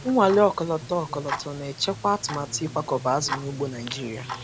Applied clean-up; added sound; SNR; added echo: none; Tick-tock; 12 dB; none.